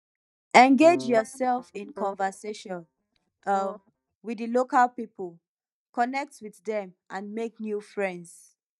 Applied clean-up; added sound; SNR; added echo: neural mask model DeepFilterNet 3.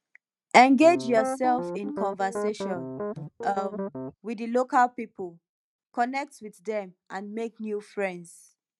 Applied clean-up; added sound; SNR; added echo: neural mask model RNNoise.